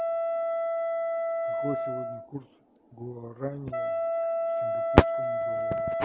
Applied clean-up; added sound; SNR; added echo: none; Wind instrument, woodwind instrument; -2 dB; none.